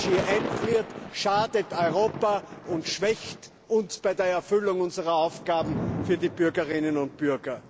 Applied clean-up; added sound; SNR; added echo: none; Thunder / Rain; 9 dB; none.